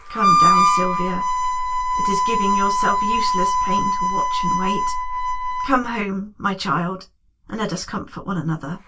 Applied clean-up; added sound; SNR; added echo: none; Harmonica; -5 dB; reverberation time 0.1 s.